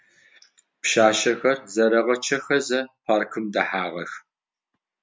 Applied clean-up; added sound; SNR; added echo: none; none; none; none.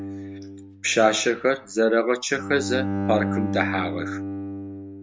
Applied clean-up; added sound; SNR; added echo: none; Bowed string instrument; 6 dB; none.